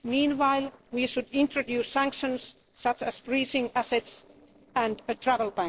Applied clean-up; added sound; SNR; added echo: neural separator model SepFormer DNS4.